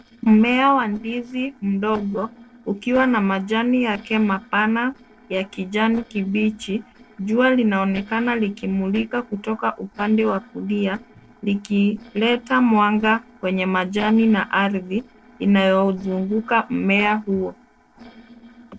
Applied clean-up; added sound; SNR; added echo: neural separator model SepFormer DNS4.